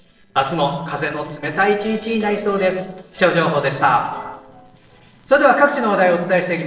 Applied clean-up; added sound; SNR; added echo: neural separator model SepFormer DNS4.